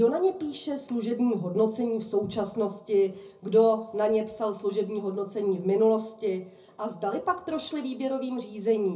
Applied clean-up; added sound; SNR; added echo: none; none; none; reverberation time 0.4 s.